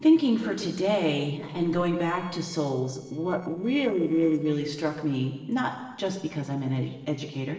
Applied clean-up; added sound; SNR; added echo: neural separator model SepFormer DNS4.